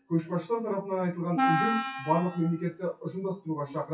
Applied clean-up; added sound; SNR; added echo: classical method WPE with log-MMSE.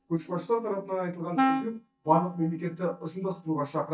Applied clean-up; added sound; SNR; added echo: neural mask model DeepFilterNet 3.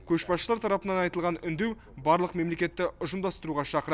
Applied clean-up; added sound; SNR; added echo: none; none; none; none.